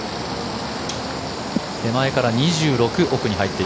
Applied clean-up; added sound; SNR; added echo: none; Wind instrument, woodwind instrument; 17 dB; none.